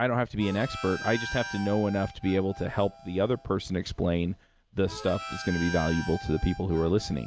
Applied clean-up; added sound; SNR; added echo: none; Harmonica; 13 dB; none.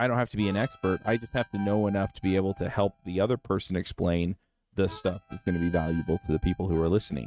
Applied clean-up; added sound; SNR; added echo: neural mask model RNNoise.